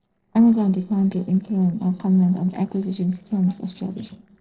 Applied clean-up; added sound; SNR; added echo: neural separator model SepFormer DNS4.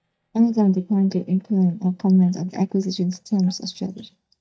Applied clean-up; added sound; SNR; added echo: neural mask model DeepFilterNet 3.